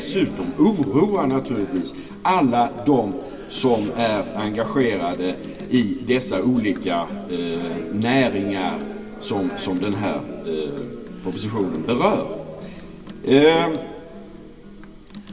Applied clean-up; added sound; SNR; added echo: none; Acoustic guitar; 12 dB; reverberation time 2.0 s.